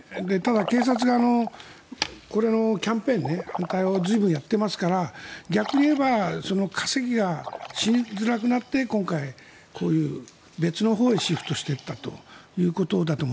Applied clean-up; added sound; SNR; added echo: none; Liquid; 15 dB; none.